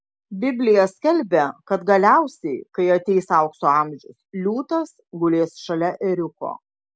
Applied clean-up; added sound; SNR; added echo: none; none; none; none.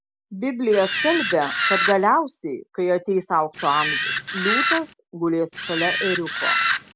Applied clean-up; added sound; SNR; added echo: none; Camera; -3 dB; none.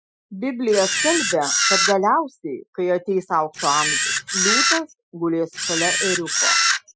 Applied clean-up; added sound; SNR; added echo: classical method Wiener filter.